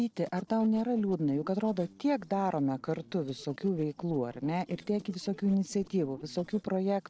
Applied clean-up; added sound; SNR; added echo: neural separator model SepFormer DNS4.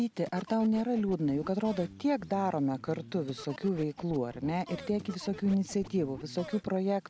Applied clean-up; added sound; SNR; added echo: none; Guitar + Scratching (performance technique); 17 dB; none.